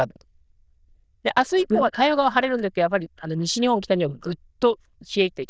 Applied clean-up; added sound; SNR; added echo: neural diffusion model UNIVERSE++.